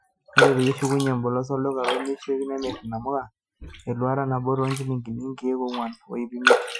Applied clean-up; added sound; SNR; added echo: classical method Wiener filter.